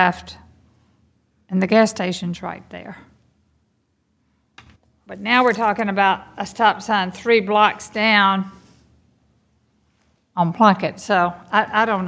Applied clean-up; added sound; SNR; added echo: none; none; none; none.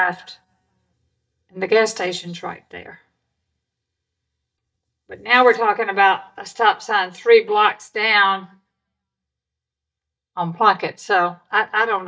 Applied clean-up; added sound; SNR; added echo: neural mask model DeepFilterNet 3.